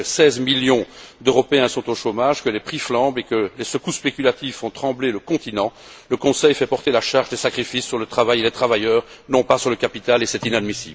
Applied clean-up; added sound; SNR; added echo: none; none; none; none.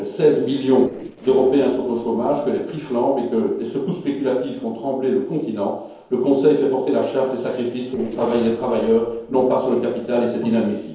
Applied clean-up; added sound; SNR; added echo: neural separator model SepFormer DNS4.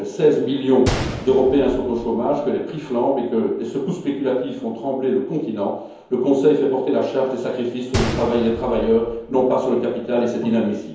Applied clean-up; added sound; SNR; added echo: none; Gunshot, gunfire; 13 dB; reverberation time 0.9 s.